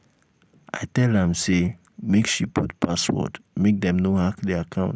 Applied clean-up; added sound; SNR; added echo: none; none; none; none.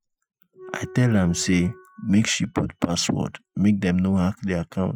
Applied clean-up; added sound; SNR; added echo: classical method Wiener filter.